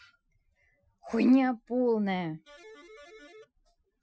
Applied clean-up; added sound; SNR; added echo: classical method Wiener filter.